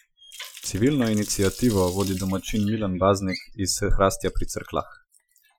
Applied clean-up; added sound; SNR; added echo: classical method Wiener filter.